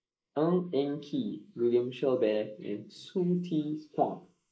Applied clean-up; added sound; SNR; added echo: neural mask model Resemble Enhance denoiser.